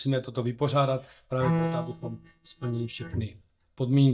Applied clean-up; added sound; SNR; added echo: neural mask model DeepFilterNet 3.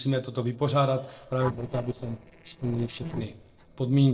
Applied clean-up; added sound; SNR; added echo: neural separator model SepFormer DNS4.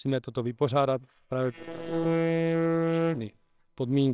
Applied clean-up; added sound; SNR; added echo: neural separator model SepFormer WHAMR!.